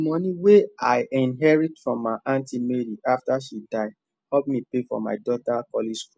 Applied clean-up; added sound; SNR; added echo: none; none; none; none.